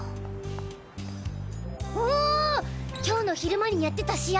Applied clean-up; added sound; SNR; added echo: none; Acoustic guitar; 6 dB; none.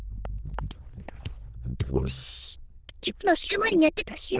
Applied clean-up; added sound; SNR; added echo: neural diffusion model UNIVERSE++.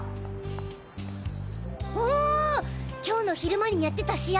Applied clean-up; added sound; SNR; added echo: none; none; none; none.